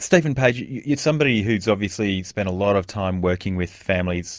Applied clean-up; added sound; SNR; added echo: none; none; none; none.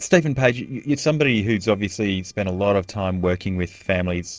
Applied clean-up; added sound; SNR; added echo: neural separator model SepFormer DNS4.